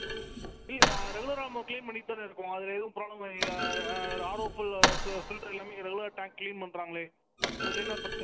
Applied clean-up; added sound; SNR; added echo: none; Thump, thud; -3 dB; none.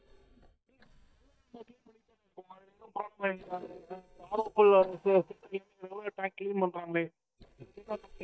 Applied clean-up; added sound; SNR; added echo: neural mask model DeepFilterNet 3.